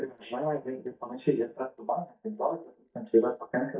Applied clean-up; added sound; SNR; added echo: neural mask model DeepFilterNet 3.